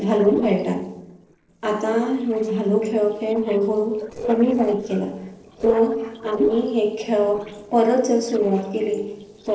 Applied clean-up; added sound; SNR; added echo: neural separator model SepFormer DNS4.